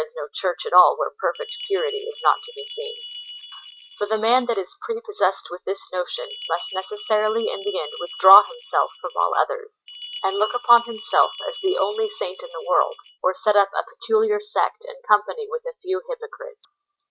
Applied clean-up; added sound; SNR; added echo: neural mask model RNNoise.